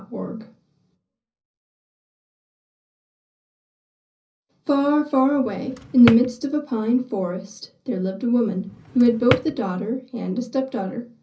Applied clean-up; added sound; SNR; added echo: none; Drawer open or close; 7 dB; reverberation time 0.5 s.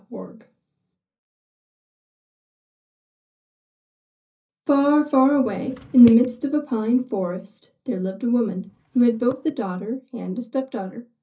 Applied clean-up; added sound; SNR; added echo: neural mask model DeepFilterNet 3.